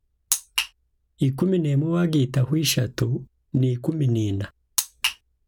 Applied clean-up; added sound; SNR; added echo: none; none; none; none.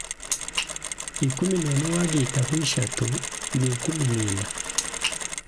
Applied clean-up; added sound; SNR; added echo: none; Mechanisms; 0 dB; none.